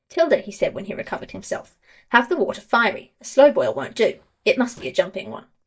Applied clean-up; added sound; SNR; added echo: neural mask model DeepFilterNet 3.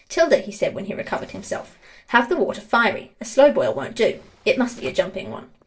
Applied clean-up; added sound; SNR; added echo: neural separator model SepFormer DNS4.